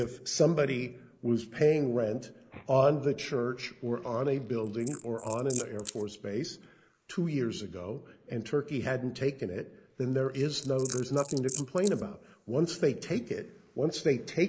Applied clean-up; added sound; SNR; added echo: neural mask model Resemble Enhance denoiser.